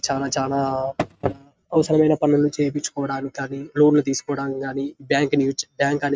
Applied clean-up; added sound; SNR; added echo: neural mask model RNNoise.